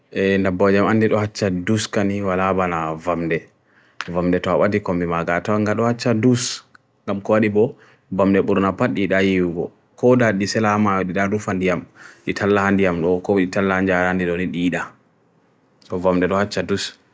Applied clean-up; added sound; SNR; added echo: none; none; none; none.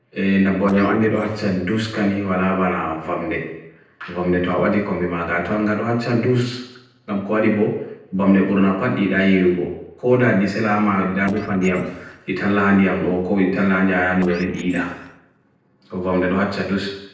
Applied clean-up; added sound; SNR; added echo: neural separator model SepFormer DNS4.